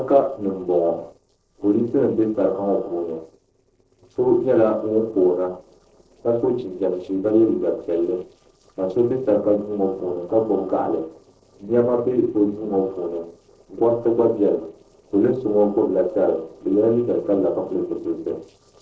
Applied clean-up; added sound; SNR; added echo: neural separator model SepFormer DNS4.